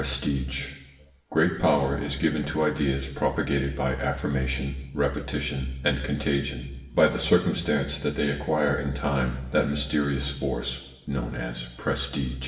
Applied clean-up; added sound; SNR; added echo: none; none; none; reverberation time 1.1 s.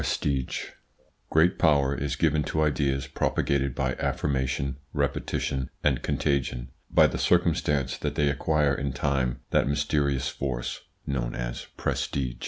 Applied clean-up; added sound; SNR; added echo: none; none; none; none.